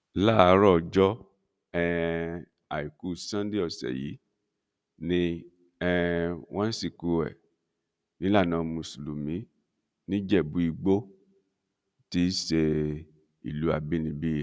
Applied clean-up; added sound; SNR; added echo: none; none; none; none.